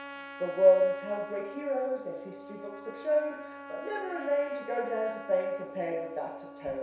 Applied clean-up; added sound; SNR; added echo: none; Trumpet; 14 dB; reverberation time 0.7 s.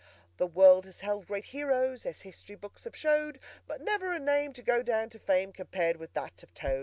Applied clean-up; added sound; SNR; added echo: none; none; none; none.